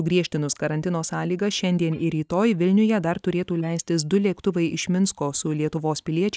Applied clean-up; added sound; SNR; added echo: neural mask model DeepFilterNet 3.